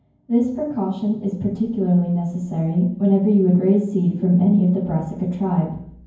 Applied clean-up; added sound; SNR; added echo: none; none; none; reverberation time 0.9 s.